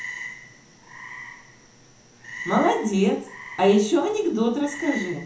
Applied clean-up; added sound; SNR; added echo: none; Frog; 14 dB; reverberation time 0.7 s.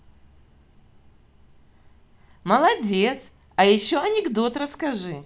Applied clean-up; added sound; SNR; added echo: none; none; none; none.